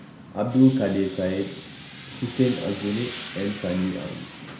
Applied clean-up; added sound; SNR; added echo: none; Tools; 15 dB; reverberation time 0.5 s.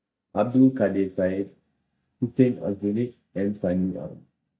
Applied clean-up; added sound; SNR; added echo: neural mask model DeepFilterNet 3.